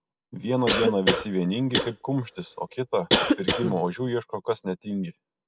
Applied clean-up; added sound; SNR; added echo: none; Cough; -1 dB; none.